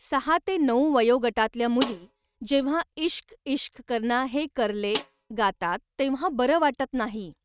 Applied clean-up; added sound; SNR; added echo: neural mask model RNNoise.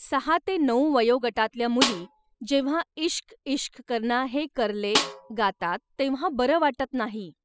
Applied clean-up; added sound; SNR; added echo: classical method spectral subtraction.